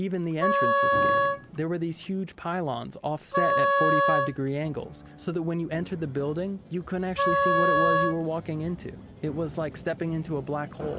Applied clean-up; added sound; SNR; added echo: none; Wind instrument, woodwind instrument; -5 dB; none.